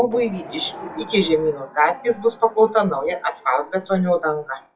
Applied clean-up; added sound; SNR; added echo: classical method WPE with log-MMSE.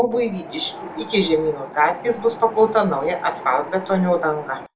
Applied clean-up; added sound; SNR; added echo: none; Wind; 15 dB; reverberation time 0.2 s.